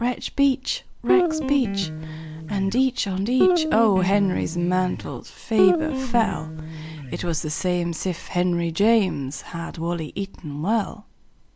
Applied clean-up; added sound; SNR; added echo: none; Guitar; 2 dB; none.